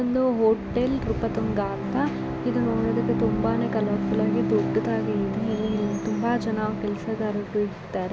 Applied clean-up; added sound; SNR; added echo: none; Bowed string instrument; 4 dB; none.